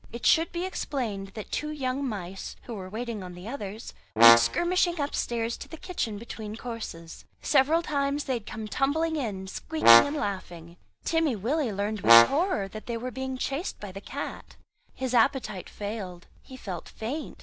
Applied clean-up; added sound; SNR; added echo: none; Brass instrument; -5 dB; none.